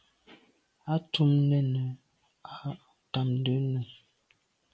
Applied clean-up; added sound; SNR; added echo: none; none; none; none.